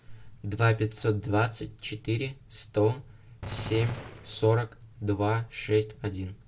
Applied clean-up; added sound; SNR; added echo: none; Gunshot, gunfire; 11 dB; none.